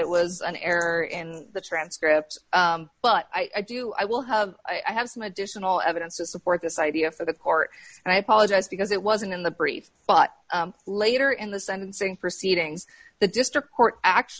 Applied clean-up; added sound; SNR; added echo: none; none; none; none.